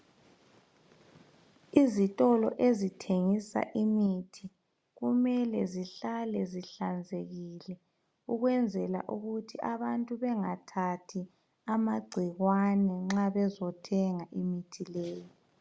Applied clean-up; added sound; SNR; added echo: none; none; none; none.